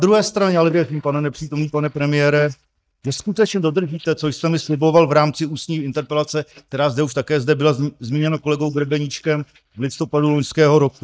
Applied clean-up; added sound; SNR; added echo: neural mask model DeepFilterNet 3.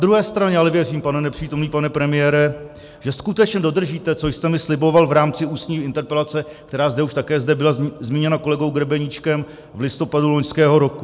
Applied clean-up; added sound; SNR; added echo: none; none; none; none.